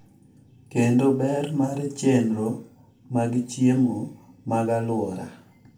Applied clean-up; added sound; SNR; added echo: none; none; none; reverberation time 0.3 s.